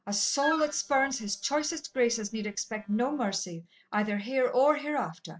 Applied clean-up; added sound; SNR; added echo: neural separator model SepFormer DNS4.